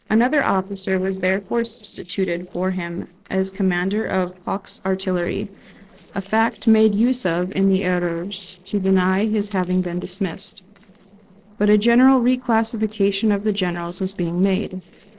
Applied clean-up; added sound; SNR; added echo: neural separator model SepFormer DNS4.